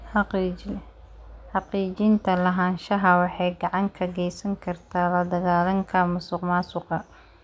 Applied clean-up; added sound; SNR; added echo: none; none; none; none.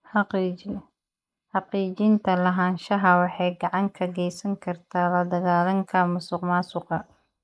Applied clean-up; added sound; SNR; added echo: neural mask model Resemble Enhance denoiser.